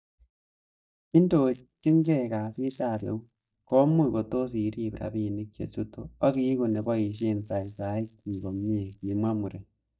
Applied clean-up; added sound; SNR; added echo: neural mask model DeepFilterNet 3.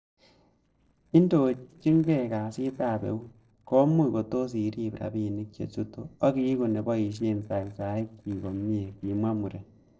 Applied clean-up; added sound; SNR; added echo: neural separator model SepFormer DNS4.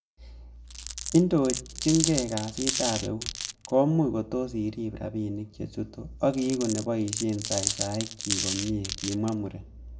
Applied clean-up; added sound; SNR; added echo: none; Glass; 5 dB; reverberation time 0.3 s.